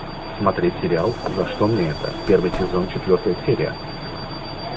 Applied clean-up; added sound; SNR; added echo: none; Bus / Alarm; 14 dB; none.